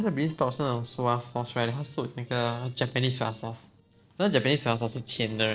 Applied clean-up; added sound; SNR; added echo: neural separator model SepFormer DNS4.